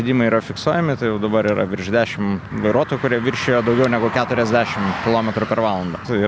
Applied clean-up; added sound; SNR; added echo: none; none; none; none.